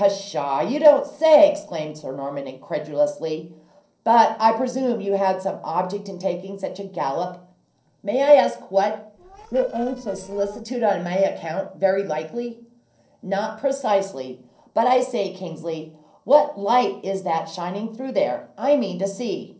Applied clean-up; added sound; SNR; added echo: neural separator model SepFormer DNS4.